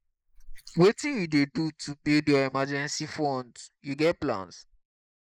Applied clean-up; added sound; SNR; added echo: neural mask model Resemble Enhance denoiser.